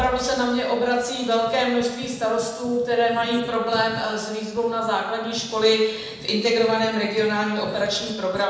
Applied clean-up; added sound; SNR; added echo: none; Writing; 20 dB; reverberation time 1.0 s.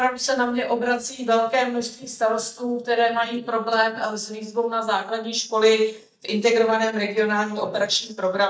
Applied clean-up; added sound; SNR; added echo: neural mask model DeepFilterNet 3.